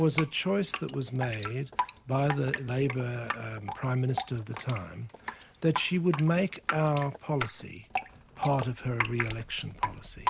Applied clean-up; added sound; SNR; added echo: none; Drip; 7 dB; none.